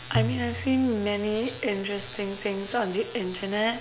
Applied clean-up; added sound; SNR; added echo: none; Tabla; 6 dB; none.